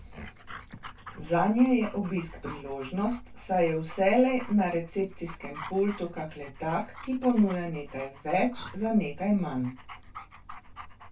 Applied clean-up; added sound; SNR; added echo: none; Dog; 19 dB; reverberation time 0.1 s.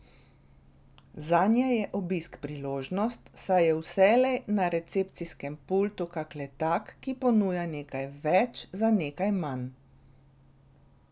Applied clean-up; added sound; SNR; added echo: none; none; none; none.